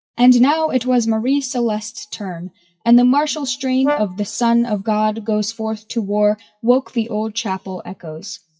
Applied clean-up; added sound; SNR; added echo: classical method WPE with log-MMSE.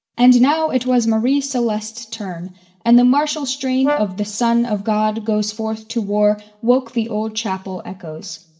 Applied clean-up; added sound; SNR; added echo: none; Brass instrument; 10 dB; reverberation time 0.4 s.